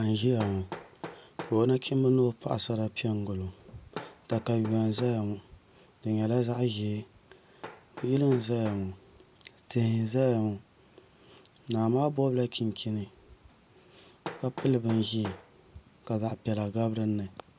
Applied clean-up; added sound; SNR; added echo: none; Hammer; 18 dB; none.